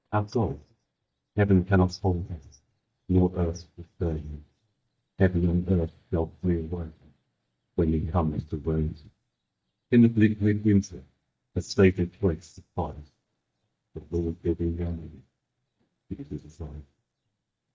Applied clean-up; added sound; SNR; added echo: neural mask model DeepFilterNet 3.